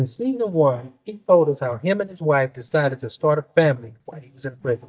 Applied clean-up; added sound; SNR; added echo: neural mask model DeepFilterNet 3.